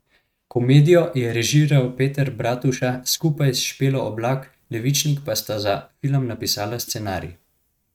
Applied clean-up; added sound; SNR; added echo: neural mask model RNNoise.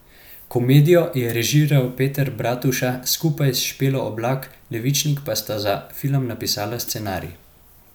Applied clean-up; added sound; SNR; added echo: none; Hi-hat; 18 dB; none.